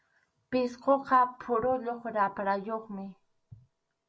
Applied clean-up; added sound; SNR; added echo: none; none; none; none.